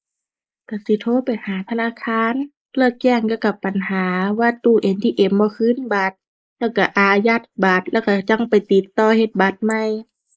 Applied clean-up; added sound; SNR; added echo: neural mask model Resemble Enhance denoiser.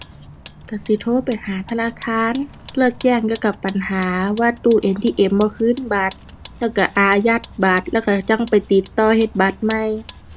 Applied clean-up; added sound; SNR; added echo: none; Vehicle; 19 dB; none.